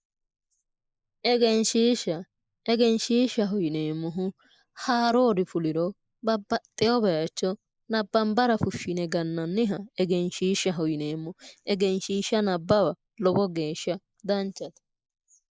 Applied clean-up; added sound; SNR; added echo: neural mask model Resemble Enhance denoiser.